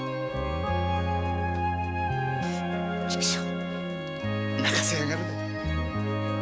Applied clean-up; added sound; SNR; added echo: none; Bowed string instrument; 11 dB; none.